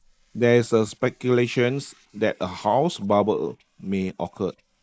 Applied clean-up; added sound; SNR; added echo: neural mask model Resemble Enhance denoiser.